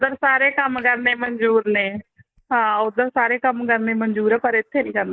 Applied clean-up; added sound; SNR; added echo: neural mask model DeepFilterNet 3.